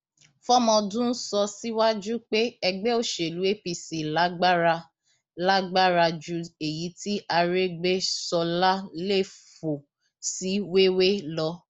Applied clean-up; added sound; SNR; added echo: none; none; none; none.